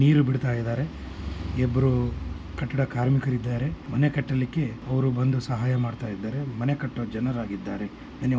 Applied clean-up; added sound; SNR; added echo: none; none; none; none.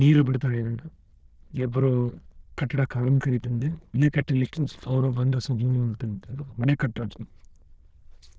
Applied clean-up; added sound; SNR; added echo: neural diffusion model UNIVERSE++.